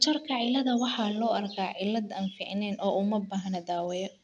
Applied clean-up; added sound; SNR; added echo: none; none; none; none.